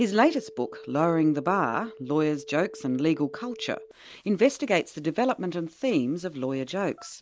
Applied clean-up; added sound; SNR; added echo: neural mask model DeepFilterNet 3.